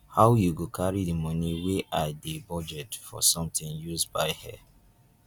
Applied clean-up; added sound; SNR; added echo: none; none; none; none.